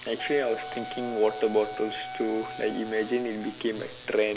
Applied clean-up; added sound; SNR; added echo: none; Wind instrument, woodwind instrument; 11 dB; none.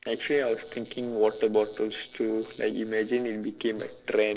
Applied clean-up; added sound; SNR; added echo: neural separator model SepFormer DNS4.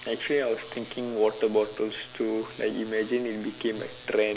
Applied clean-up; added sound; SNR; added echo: none; none; none; none.